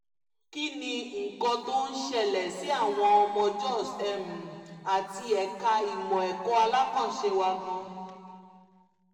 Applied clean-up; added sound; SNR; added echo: none; none; none; reverberation time 2.4 s.